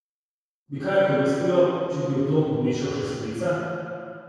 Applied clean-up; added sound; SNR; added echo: none; none; none; reverberation time 2.2 s.